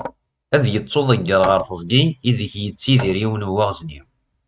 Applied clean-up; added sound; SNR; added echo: neural mask model RNNoise.